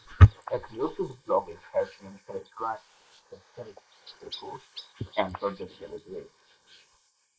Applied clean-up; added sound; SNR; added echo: neural mask model Resemble Enhance denoiser.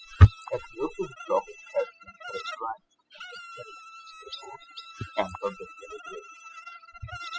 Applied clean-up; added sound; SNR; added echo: classical method spectral subtraction.